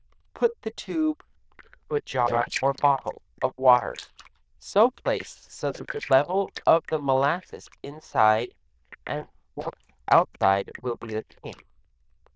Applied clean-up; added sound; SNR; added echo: neural diffusion model UNIVERSE++.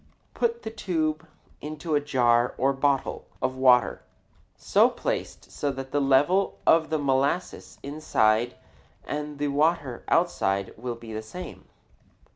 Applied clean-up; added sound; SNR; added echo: none; none; none; none.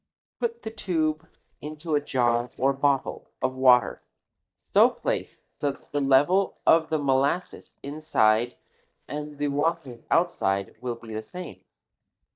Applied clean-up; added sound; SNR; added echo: neural mask model DeepFilterNet 3.